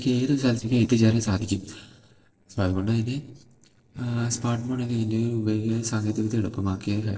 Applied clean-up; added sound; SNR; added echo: neural separator model SepFormer DNS4.